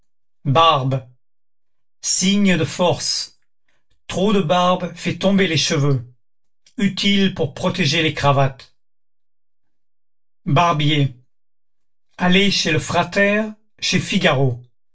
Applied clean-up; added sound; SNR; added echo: none; none; none; reverberation time 0.2 s.